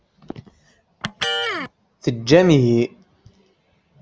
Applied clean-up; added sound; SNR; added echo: none; Electric guitar; 9 dB; none.